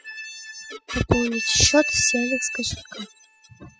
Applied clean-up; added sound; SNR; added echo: classical method spectral subtraction.